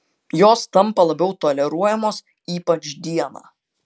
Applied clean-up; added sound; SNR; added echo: none; none; none; none.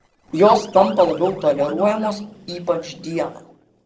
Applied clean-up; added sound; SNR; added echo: neural separator model SepFormer DNS4.